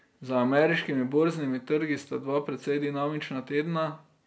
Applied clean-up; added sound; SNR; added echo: none; none; none; none.